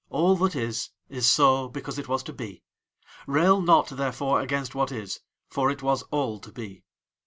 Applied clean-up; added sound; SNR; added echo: none; none; none; none.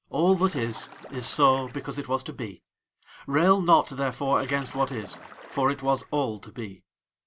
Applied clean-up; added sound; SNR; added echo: none; Splash, splatter; 20 dB; none.